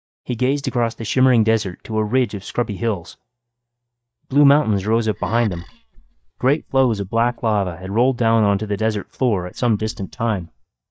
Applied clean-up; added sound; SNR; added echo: neural mask model DeepFilterNet 3.